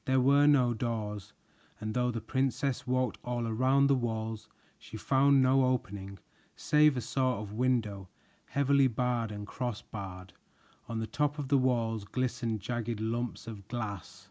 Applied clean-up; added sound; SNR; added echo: none; none; none; none.